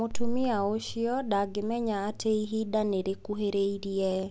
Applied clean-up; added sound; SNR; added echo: none; none; none; none.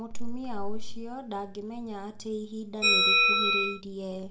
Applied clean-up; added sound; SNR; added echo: none; Bell; -2 dB; reverberation time 0.6 s.